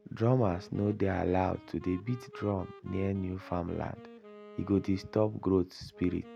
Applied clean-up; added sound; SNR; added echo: none; Wind instrument, woodwind instrument; 19 dB; none.